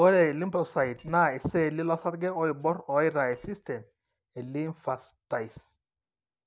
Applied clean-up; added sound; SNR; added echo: neural separator model SepFormer DNS4.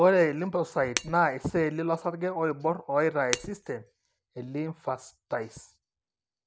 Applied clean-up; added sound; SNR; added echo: none; Shatter; 11 dB; none.